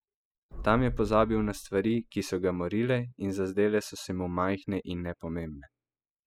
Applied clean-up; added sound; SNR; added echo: classical method spectral subtraction.